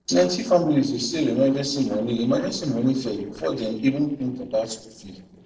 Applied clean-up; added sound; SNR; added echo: neural separator model SepFormer DNS4.